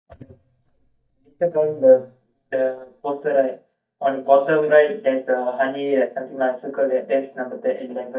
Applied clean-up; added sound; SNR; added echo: neural mask model DeepFilterNet 3.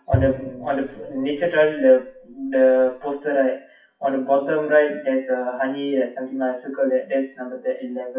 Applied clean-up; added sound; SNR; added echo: classical method WPE with log-MMSE.